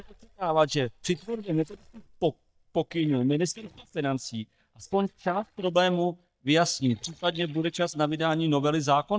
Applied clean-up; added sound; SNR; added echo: neural mask model DeepFilterNet 3.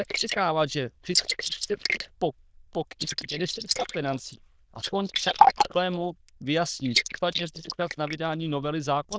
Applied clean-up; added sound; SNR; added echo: neural diffusion model UNIVERSE++.